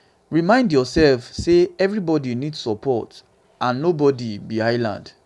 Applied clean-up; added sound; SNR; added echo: none; none; none; none.